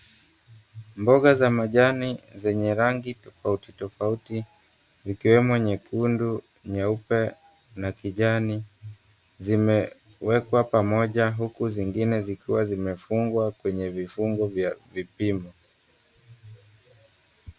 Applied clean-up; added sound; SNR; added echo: none; none; none; none.